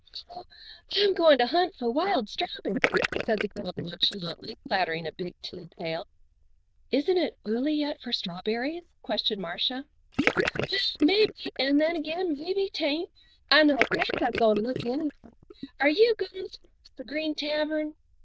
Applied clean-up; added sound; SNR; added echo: neural diffusion model UNIVERSE++.